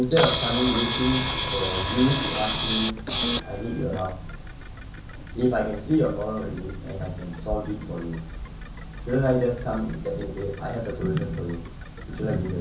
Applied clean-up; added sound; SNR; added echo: none; Camera; -1 dB; reverberation time 0.6 s.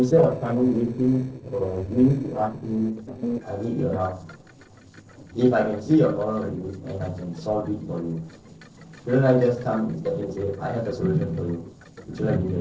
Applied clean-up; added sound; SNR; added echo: neural separator model SepFormer DNS4.